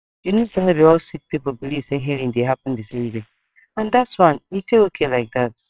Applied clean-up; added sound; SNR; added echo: neural separator model SepFormer WHAMR!.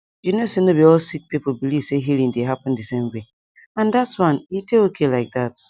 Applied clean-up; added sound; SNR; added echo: none; none; none; none.